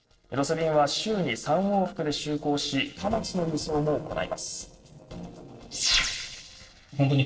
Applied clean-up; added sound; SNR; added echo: neural separator model SepFormer DNS4.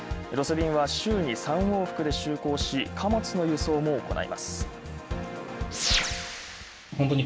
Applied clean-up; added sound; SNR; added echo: none; none; none; none.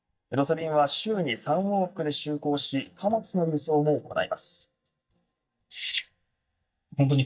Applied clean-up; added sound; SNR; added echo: neural mask model DeepFilterNet 3.